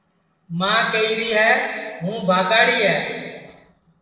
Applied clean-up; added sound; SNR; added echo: neural separator model SepFormer DNS4.